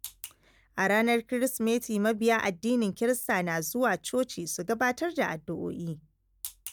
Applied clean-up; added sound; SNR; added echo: none; none; none; none.